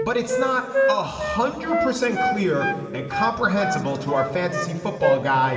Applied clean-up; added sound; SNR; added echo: none; Wind instrument, woodwind instrument; 2 dB; reverberation time 2.7 s.